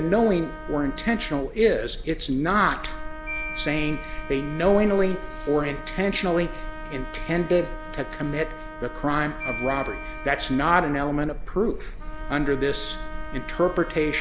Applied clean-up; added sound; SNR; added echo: none; Marimba, xylophone + Trumpet; 14 dB; none.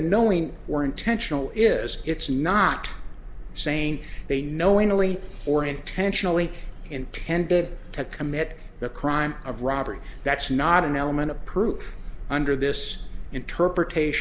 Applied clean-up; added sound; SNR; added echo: none; none; none; none.